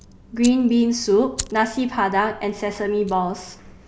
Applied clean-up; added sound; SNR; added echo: none; Fire; 17 dB; none.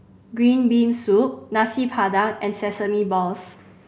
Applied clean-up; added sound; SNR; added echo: none; none; none; none.